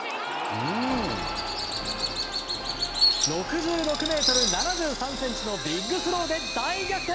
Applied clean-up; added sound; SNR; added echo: none; Bird vocalization, bird call, bird song; 1 dB; none.